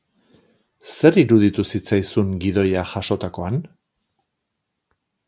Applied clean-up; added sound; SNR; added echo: none; none; none; none.